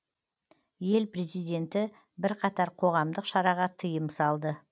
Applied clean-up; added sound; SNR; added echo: none; none; none; none.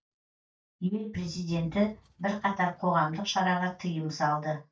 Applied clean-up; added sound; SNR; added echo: neural mask model DeepFilterNet 3.